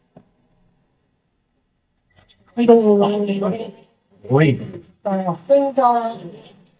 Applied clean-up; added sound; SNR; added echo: neural mask model DeepFilterNet 3.